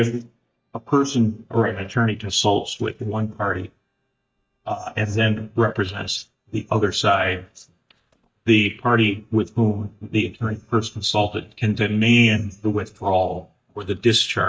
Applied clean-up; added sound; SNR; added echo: neural mask model DeepFilterNet 3.